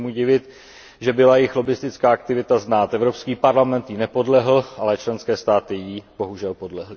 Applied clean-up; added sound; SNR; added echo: none; none; none; none.